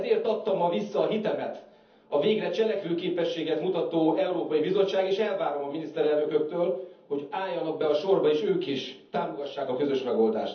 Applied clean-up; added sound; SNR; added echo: none; none; none; reverberation time 0.7 s.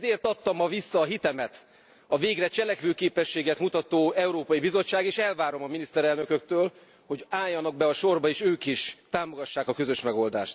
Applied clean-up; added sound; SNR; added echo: none; none; none; none.